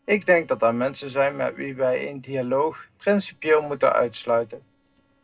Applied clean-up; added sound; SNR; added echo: neural separator model SepFormer DNS4.